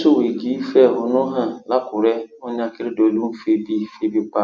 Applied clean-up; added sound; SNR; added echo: none; none; none; none.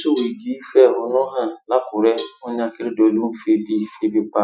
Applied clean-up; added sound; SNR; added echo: classical method Wiener filter.